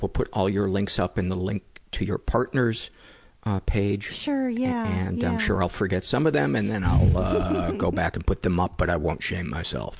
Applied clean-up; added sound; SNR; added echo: none; none; none; none.